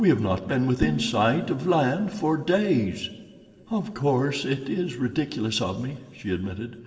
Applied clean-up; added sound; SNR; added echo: none; Dishes, pots, and pans; 11 dB; reverberation time 2.7 s.